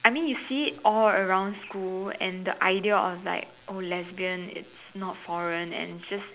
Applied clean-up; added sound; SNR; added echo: none; none; none; none.